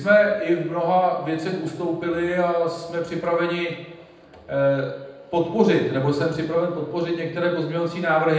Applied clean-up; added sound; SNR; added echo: none; none; none; reverberation time 0.8 s.